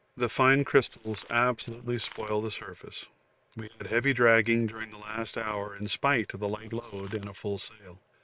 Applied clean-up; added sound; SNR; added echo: neural separator model SepFormer WHAM!.